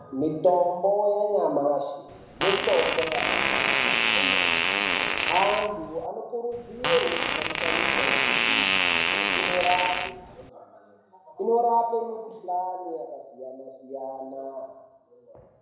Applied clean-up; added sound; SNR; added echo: none; Fart; -3 dB; reverberation time 1.0 s.